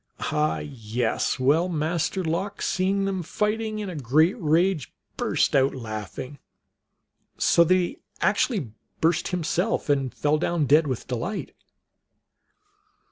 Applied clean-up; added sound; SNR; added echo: none; none; none; none.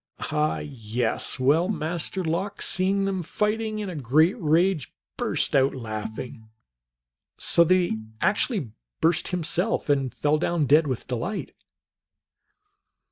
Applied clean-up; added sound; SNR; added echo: neural mask model DeepFilterNet 3.